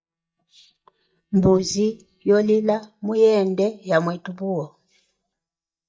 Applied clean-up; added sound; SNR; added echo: neural mask model DeepFilterNet 3.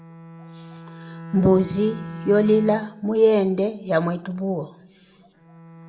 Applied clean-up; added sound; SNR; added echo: none; Bowed string instrument; 16 dB; reverberation time 0.5 s.